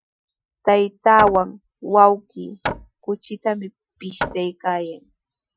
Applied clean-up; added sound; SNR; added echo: classical method Wiener filter.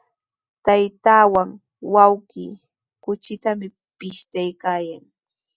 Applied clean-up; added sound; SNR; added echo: none; none; none; none.